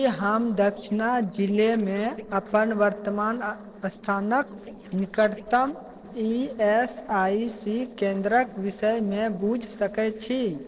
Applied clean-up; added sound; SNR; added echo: neural separator model SepFormer DNS4.